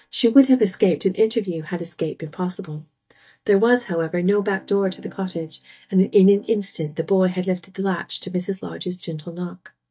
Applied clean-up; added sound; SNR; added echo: neural mask model DeepFilterNet 3.